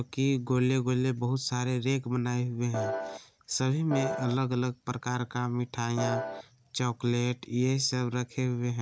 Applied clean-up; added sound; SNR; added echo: none; Piano; 3 dB; none.